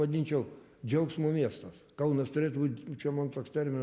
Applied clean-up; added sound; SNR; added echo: none; none; none; none.